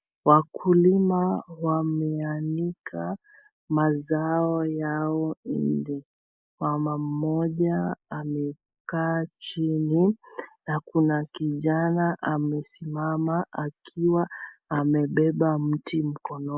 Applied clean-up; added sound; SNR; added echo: neural mask model Resemble Enhance denoiser.